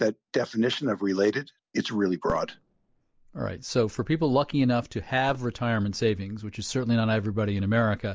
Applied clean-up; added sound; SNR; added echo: neural mask model Resemble Enhance denoiser.